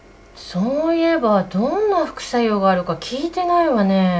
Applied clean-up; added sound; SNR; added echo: none; none; none; none.